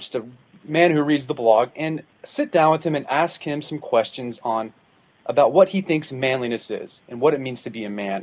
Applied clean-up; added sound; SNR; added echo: none; none; none; none.